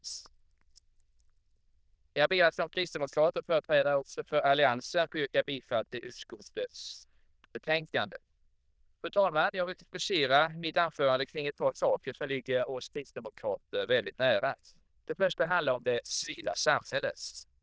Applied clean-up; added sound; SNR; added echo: neural diffusion model UNIVERSE++.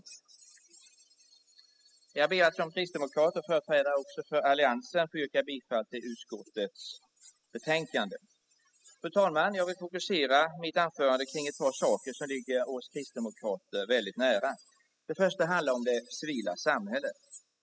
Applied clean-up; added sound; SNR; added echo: classical method spectral subtraction.